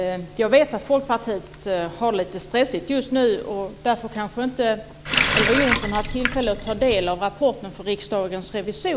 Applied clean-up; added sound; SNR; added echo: none; Water tap, faucet; 1 dB; none.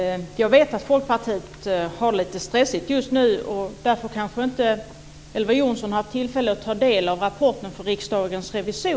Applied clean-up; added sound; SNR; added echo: none; none; none; none.